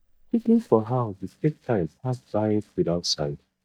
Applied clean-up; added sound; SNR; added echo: neural mask model DeepFilterNet 3.